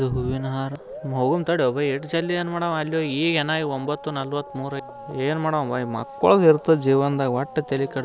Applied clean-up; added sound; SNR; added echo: none; none; none; none.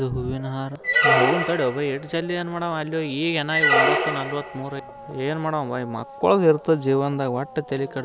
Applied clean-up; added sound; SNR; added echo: none; Squeak; 0 dB; none.